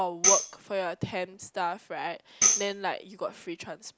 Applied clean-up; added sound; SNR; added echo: none; Tambourine; -3 dB; none.